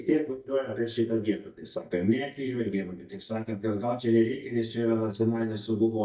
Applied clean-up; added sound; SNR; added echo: neural mask model DeepFilterNet 3.